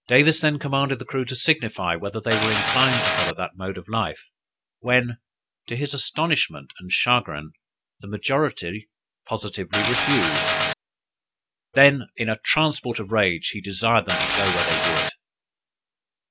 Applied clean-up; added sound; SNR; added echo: none; Mechanisms; -2 dB; none.